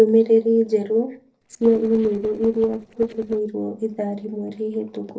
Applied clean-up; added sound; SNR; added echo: neural separator model SepFormer DNS4.